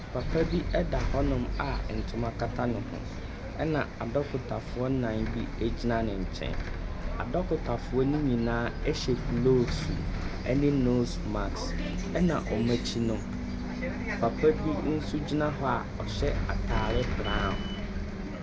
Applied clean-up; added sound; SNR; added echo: none; Bus; 2 dB; none.